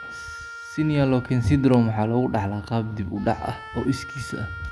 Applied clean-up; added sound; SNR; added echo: none; Wind instrument, woodwind instrument; 16 dB; none.